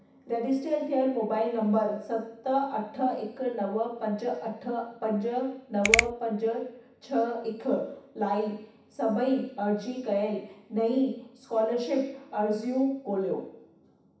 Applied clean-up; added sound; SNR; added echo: none; Finger snapping; 0 dB; reverberation time 0.7 s.